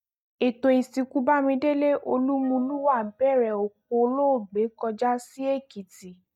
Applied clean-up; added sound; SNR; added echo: neural mask model DeepFilterNet 3.